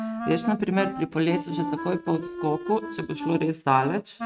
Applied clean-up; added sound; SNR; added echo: neural mask model RNNoise.